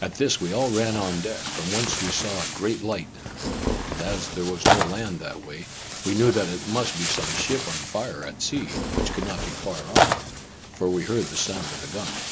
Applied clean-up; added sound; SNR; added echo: none; Tearing; 0 dB; none.